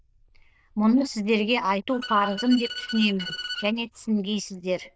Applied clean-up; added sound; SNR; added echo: neural diffusion model UNIVERSE++.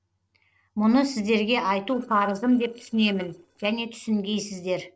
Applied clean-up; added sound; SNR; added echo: neural separator model SepFormer DNS4.